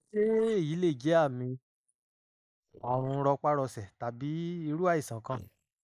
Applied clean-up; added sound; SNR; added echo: neural mask model Resemble Enhance denoiser.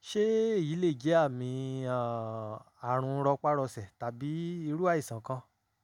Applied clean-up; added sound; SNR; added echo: none; none; none; none.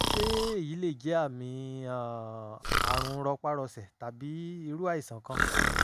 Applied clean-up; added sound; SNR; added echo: none; Breathing; 0 dB; none.